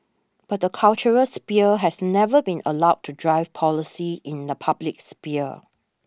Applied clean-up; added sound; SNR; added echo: none; none; none; none.